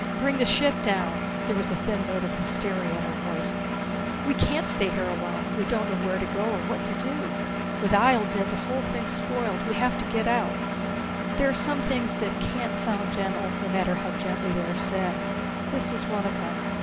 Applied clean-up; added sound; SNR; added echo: none; Engine; 0 dB; none.